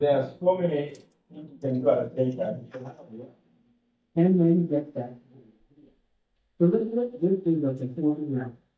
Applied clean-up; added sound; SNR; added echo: neural mask model DeepFilterNet 3.